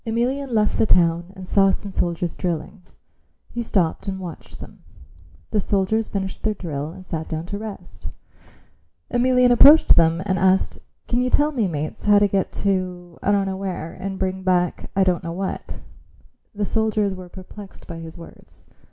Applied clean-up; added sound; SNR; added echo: none; none; none; none.